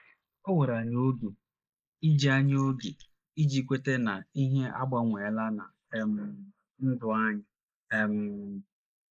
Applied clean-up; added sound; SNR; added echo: neural mask model Resemble Enhance denoiser.